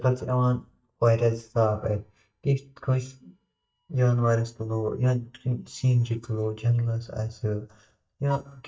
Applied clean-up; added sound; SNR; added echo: neural mask model DeepFilterNet 3.